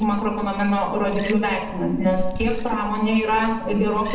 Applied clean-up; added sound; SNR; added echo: none; Liquid; 8 dB; reverberation time 0.8 s.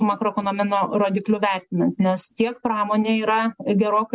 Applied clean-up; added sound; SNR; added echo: none; none; none; none.